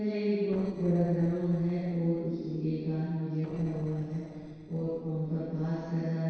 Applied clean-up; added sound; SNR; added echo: neural separator model SepFormer DNS4.